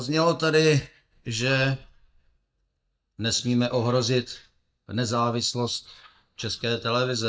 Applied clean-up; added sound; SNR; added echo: neural mask model DeepFilterNet 3.